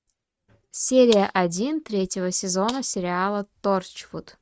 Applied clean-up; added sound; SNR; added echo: neural mask model RNNoise.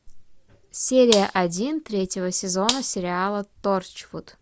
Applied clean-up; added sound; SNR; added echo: none; Gunshot, gunfire; 8 dB; none.